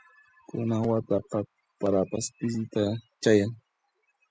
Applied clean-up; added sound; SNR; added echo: classical method spectral subtraction.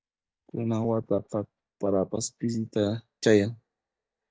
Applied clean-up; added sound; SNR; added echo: neural mask model DeepFilterNet 3.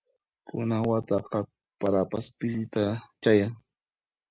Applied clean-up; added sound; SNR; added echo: none; none; none; none.